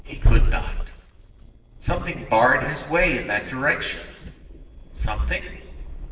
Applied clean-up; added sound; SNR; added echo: neural separator model SepFormer DNS4.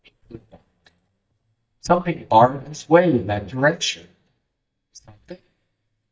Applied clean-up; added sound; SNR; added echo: neural mask model DeepFilterNet 3.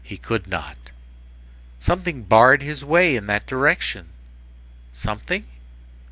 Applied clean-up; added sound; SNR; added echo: none; none; none; none.